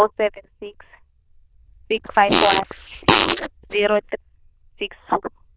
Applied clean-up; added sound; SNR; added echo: neural diffusion model UNIVERSE++.